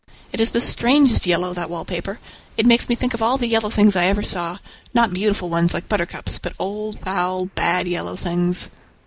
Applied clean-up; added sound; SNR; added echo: neural mask model Resemble Enhance denoiser.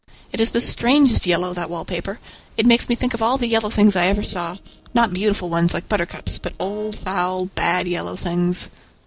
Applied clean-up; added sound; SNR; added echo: neural separator model SepFormer DNS4.